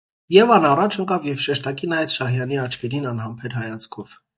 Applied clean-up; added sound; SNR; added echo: neural mask model DeepFilterNet 3.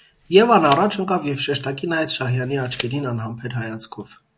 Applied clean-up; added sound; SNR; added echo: none; Tick; 19 dB; none.